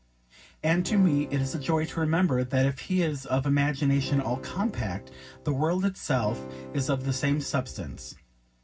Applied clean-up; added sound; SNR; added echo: none; Acoustic guitar / Strum; 15 dB; reverberation time 0.4 s.